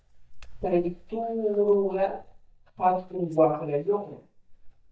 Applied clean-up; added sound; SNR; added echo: neural mask model DeepFilterNet 3.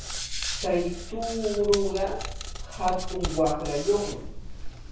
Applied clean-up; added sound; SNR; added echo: none; Hands; 5 dB; reverberation time 0.6 s.